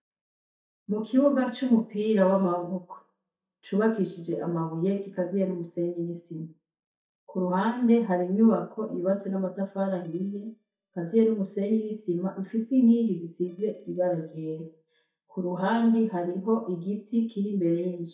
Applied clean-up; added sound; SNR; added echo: neural mask model DeepFilterNet 3.